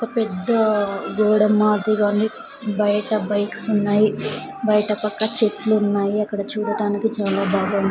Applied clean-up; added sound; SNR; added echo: none; none; none; none.